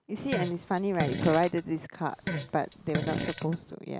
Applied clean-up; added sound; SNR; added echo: none; Fart; 5 dB; none.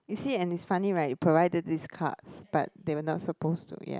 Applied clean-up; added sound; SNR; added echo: none; none; none; none.